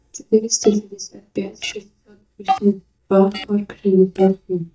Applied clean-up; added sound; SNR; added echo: neural mask model DeepFilterNet 3.